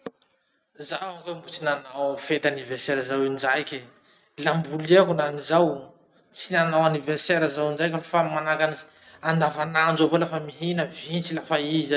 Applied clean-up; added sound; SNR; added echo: none; none; none; none.